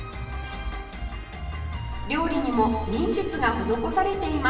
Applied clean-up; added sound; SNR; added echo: none; none; none; reverberation time 1.0 s.